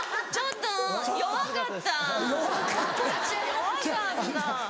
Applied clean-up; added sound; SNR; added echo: none; Cowbell; 16 dB; none.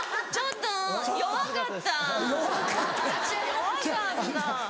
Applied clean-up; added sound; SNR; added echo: none; none; none; none.